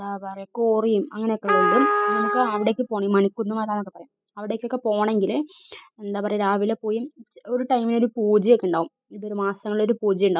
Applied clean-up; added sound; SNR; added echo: classical method spectral subtraction.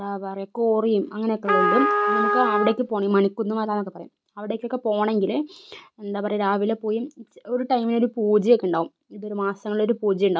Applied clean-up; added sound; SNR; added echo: none; Trumpet; -1 dB; none.